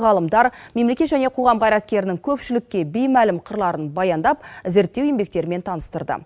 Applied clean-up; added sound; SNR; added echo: none; none; none; none.